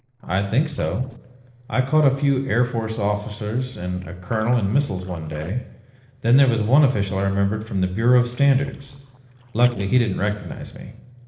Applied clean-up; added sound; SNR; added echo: neural separator model SepFormer DNS4.